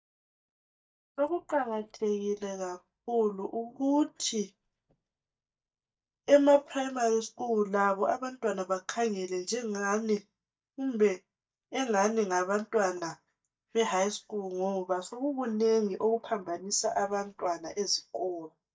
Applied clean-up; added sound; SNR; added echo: neural mask model DeepFilterNet 3.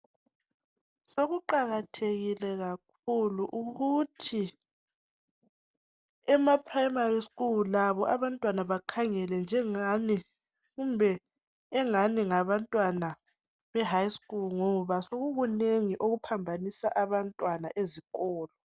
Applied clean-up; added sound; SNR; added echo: none; none; none; none.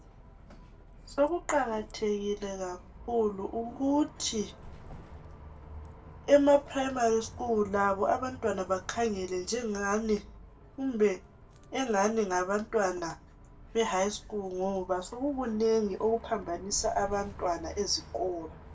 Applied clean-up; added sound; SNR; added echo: none; Bus; 17 dB; reverberation time 0.2 s.